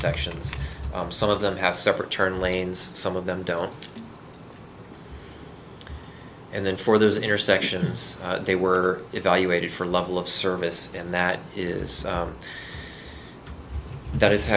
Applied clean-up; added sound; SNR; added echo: none; none; none; none.